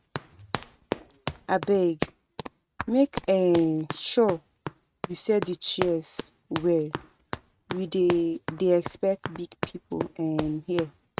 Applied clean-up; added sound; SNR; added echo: neural mask model RNNoise.